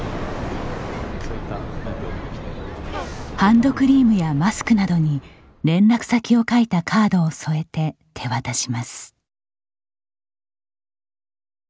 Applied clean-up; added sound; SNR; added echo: none; none; none; none.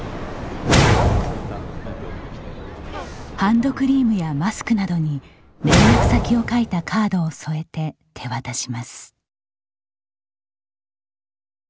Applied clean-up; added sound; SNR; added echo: none; Whoosh, swoosh, swish; -4 dB; none.